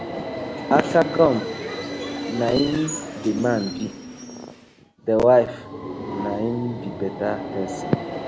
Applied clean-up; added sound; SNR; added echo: none; Subway, metro, underground; 8 dB; none.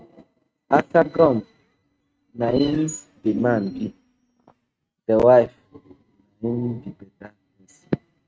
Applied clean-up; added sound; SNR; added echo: neural mask model RNNoise.